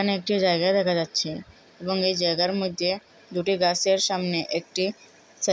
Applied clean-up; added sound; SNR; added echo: none; none; none; none.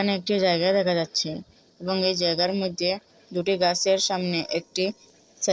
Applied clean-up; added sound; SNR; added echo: neural separator model SepFormer DNS4.